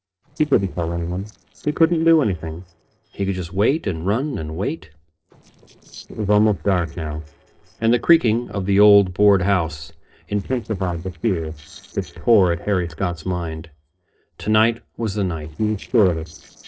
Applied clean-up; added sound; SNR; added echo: neural separator model SepFormer DNS4.